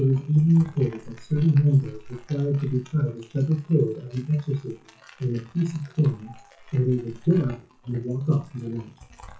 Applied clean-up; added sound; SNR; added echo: classical method WPE with log-MMSE.